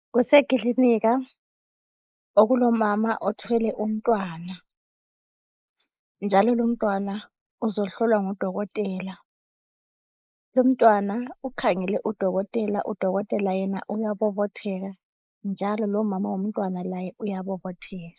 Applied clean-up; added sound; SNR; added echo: neural mask model Resemble Enhance denoiser.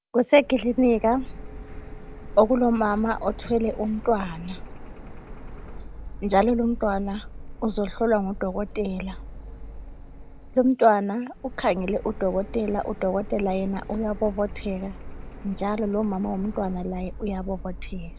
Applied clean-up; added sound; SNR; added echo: none; Printer; 12 dB; none.